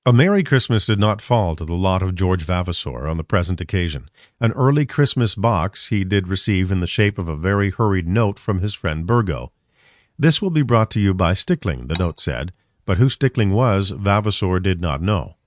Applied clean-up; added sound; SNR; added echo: neural mask model RNNoise.